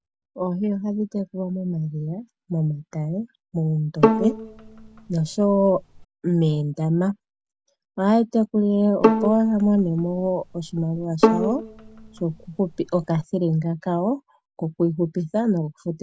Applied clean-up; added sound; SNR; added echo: none; Bowed string instrument; 2 dB; none.